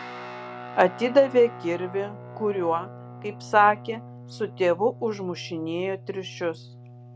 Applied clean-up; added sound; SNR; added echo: none; Guitar; 15 dB; none.